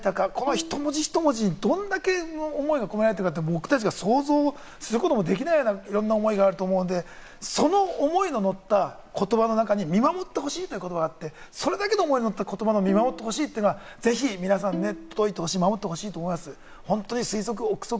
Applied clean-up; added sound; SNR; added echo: none; Bowed string instrument; 14 dB; none.